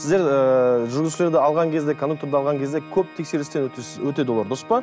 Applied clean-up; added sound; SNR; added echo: none; Organ; 19 dB; none.